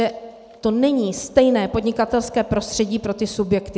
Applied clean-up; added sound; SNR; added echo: none; none; none; none.